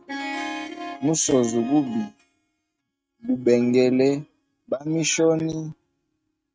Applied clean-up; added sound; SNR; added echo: neural mask model RNNoise.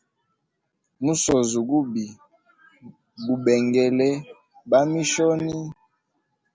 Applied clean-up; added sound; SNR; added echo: none; none; none; none.